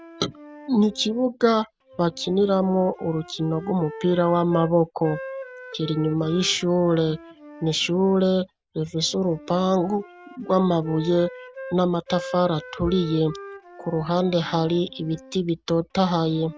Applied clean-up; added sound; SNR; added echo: none; Wind instrument, woodwind instrument; 17 dB; none.